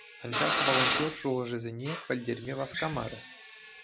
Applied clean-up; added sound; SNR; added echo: none; Drill; -4 dB; none.